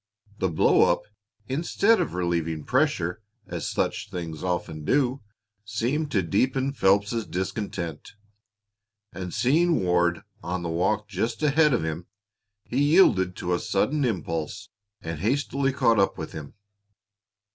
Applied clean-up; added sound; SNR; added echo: none; none; none; none.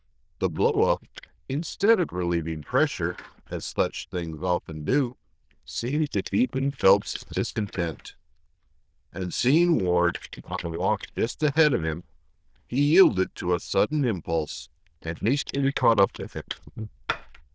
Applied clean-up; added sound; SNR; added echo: neural diffusion model UNIVERSE++.